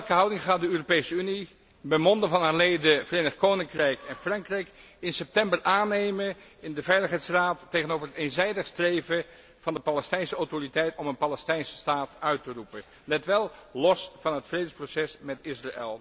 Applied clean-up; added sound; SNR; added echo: none; none; none; none.